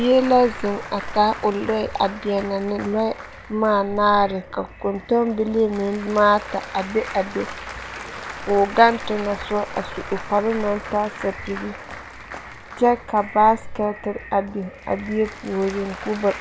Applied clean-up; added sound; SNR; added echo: none; Applause / Crowd; 13 dB; none.